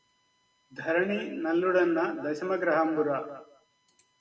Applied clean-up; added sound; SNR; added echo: none; none; none; none.